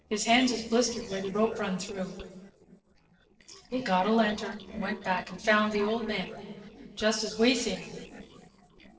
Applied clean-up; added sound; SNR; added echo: neural separator model SepFormer DNS4.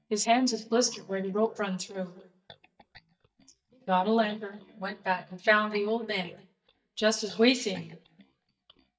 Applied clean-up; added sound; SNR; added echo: neural mask model DeepFilterNet 3.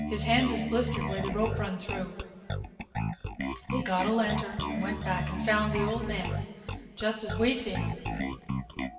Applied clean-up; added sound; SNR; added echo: none; Bass guitar; 2 dB; reverberation time 2.7 s.